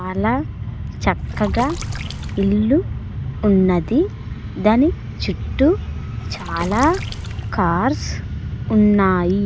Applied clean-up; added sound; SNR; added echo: none; Water / Splash, splatter; 15 dB; none.